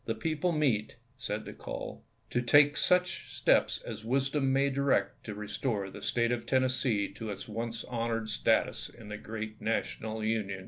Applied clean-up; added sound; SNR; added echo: none; none; none; none.